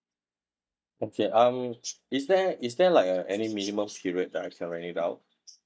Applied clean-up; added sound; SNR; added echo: neural mask model DeepFilterNet 3.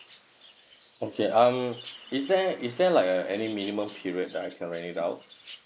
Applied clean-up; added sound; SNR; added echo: neural mask model Resemble Enhance denoiser.